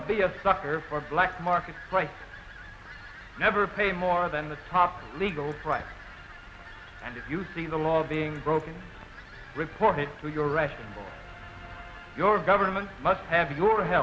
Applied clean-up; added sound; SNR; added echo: none; Fowl; 19 dB; none.